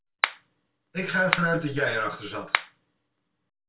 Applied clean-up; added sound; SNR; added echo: none; Finger snapping; 3 dB; reverberation time 0.2 s.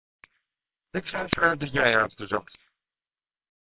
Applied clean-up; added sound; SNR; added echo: neural separator model SepFormer WHAMR!.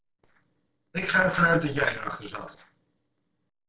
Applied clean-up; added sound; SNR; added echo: neural separator model SepFormer DNS4.